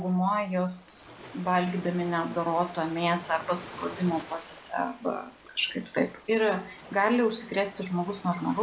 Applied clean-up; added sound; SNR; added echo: none; Ocean; 18 dB; none.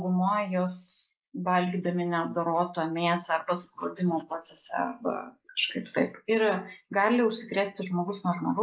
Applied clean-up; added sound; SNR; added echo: neural mask model Resemble Enhance denoiser.